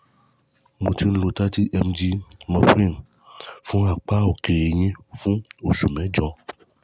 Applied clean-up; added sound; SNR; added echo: none; none; none; none.